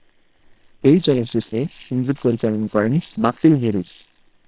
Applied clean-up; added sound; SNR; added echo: neural separator model SepFormer WHAM!.